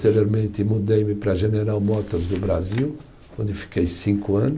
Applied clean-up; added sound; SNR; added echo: none; none; none; none.